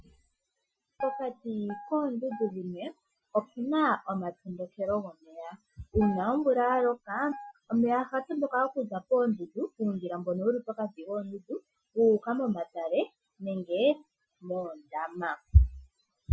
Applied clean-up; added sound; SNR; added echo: classical method Wiener filter.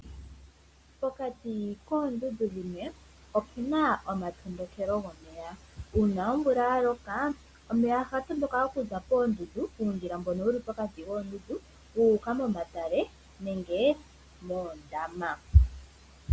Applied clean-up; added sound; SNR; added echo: none; none; none; none.